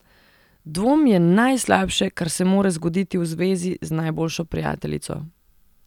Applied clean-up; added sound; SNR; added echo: none; none; none; none.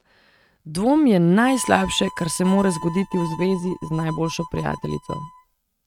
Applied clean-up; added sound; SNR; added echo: neural mask model RNNoise.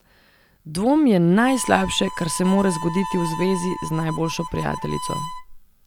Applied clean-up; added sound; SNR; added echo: none; Harmonica; 11 dB; none.